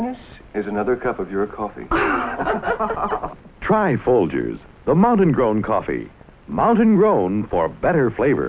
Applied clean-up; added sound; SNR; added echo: none; none; none; none.